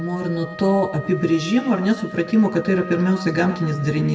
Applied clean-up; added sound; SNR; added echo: none; Wind instrument, woodwind instrument; 16 dB; reverberation time 0.8 s.